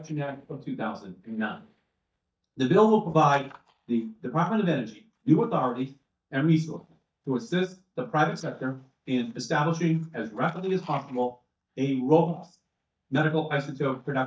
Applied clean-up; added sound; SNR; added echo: neural mask model DeepFilterNet 3.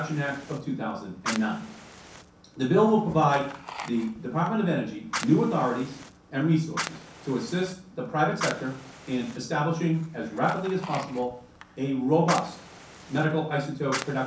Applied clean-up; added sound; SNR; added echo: none; Fire; 13 dB; reverberation time 0.6 s.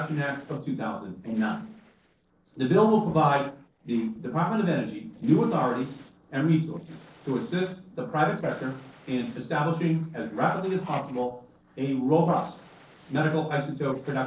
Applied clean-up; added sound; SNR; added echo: neural separator model SepFormer DNS4.